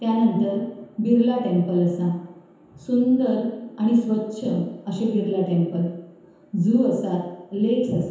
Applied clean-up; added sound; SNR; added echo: none; none; none; reverberation time 0.9 s.